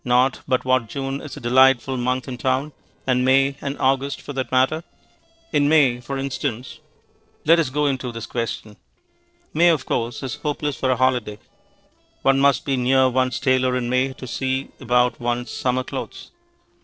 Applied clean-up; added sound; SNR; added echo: neural separator model SepFormer DNS4.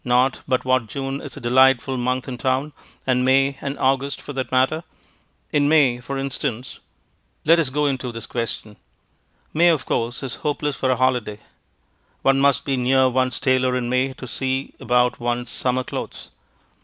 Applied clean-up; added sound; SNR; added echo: none; none; none; none.